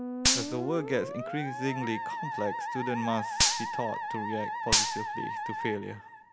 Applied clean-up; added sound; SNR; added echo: none; Musical instrument + Gunshot, gunfire; -3 dB; none.